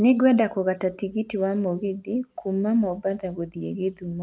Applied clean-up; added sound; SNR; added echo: none; none; none; none.